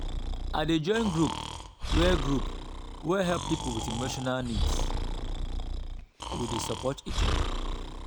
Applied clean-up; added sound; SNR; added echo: none; Breathing; -1 dB; none.